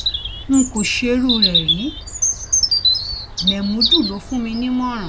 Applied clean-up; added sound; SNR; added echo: none; Bird vocalization, bird call, bird song; -1 dB; none.